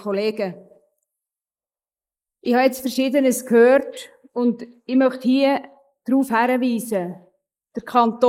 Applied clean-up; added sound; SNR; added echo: neural mask model Resemble Enhance denoiser.